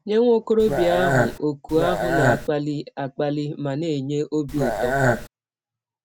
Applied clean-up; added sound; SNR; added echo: none; Burping, eructation; -2 dB; none.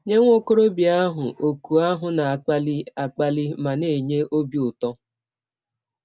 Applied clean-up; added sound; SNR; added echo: none; none; none; none.